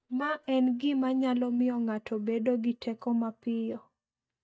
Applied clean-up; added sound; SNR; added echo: neural mask model DeepFilterNet 3.